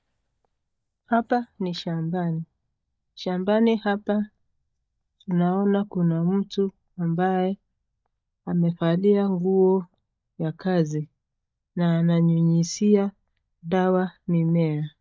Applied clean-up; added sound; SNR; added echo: neural mask model DeepFilterNet 3.